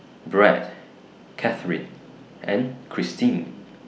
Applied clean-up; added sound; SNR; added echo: none; none; none; none.